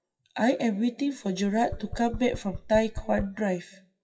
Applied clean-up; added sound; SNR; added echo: classical method WPE with log-MMSE.